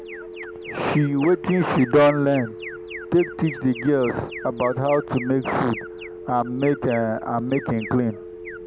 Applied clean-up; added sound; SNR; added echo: none; Alarm + Telephone; 12 dB; none.